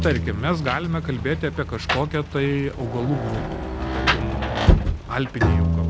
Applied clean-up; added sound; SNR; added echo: none; Rain + Bowed string instrument; -3 dB; none.